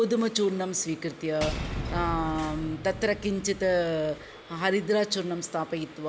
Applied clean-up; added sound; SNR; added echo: none; Shatter / Boom; 8 dB; none.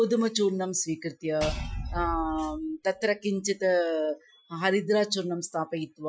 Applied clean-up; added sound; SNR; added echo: classical method Wiener filter.